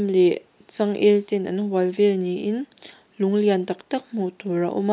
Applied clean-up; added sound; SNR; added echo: none; none; none; none.